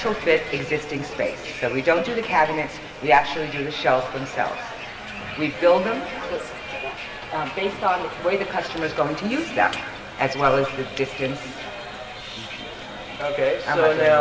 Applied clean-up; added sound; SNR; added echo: none; Bus; 14 dB; reverberation time 2.0 s.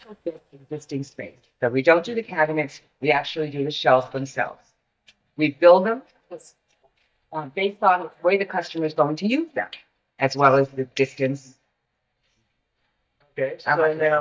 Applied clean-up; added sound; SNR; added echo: neural mask model DeepFilterNet 3.